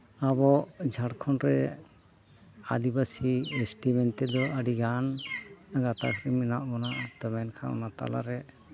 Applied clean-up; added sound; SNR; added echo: none; none; none; none.